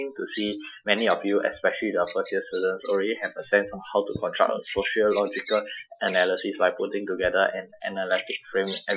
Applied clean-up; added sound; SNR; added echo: classical method Wiener filter.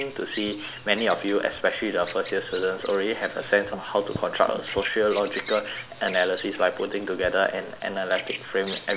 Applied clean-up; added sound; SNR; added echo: none; Bird vocalization, bird call, bird song; 15 dB; none.